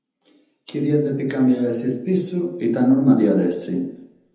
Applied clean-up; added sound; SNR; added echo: none; none; none; reverberation time 0.9 s.